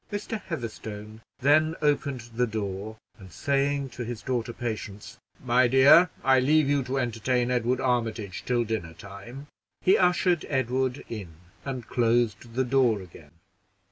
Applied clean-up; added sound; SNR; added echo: none; none; none; none.